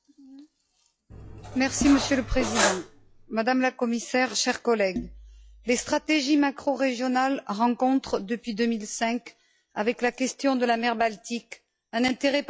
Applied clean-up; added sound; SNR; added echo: classical method log-MMSE.